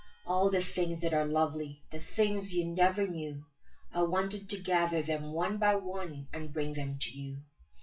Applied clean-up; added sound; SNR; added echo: classical method WPE with log-MMSE.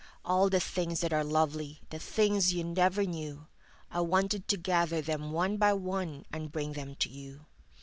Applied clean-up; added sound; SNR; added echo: none; none; none; none.